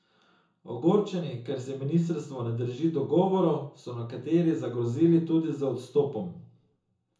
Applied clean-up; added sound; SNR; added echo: none; none; none; reverberation time 0.6 s.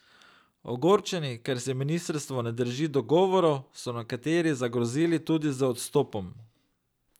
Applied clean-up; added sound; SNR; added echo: none; none; none; none.